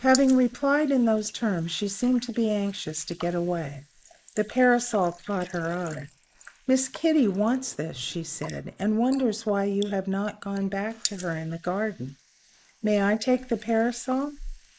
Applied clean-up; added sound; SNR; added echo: neural mask model Resemble Enhance denoiser.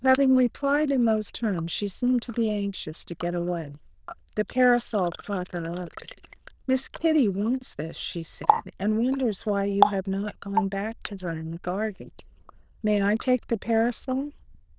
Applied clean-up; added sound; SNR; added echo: neural diffusion model UNIVERSE++.